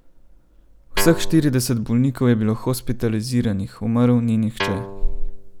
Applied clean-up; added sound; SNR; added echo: none; Guitar; 10 dB; none.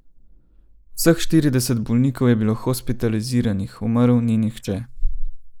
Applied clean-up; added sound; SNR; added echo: neural mask model Resemble Enhance denoiser.